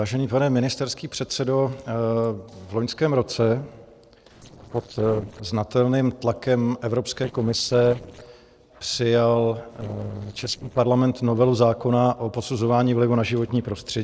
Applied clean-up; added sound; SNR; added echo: neural separator model SepFormer DNS4.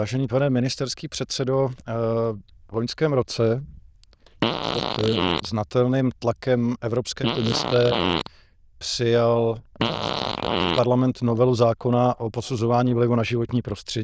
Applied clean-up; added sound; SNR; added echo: neural diffusion model UNIVERSE++.